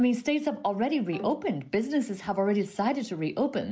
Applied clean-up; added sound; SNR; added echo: none; Bowed string instrument; 16 dB; none.